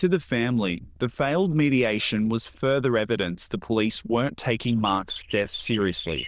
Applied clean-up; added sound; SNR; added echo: neural diffusion model UNIVERSE++.